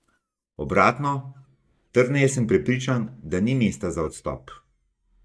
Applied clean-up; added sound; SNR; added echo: neural mask model DeepFilterNet 3.